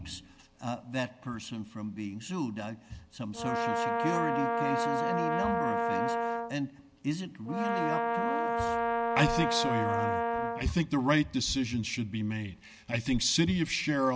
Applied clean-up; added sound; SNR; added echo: none; Brass instrument; -2 dB; none.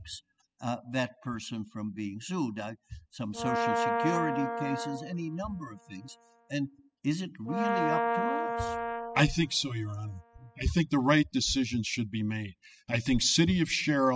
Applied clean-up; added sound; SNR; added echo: classical method spectral subtraction.